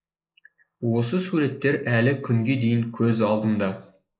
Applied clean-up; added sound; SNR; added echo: neural mask model Resemble Enhance denoiser.